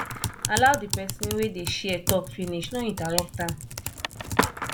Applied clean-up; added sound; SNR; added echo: none; Skateboard + Typing; 2 dB; none.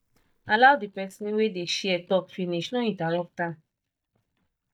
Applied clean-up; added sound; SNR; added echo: neural mask model DeepFilterNet 3.